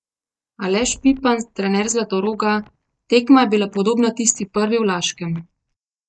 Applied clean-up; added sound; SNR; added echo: neural mask model DeepFilterNet 3.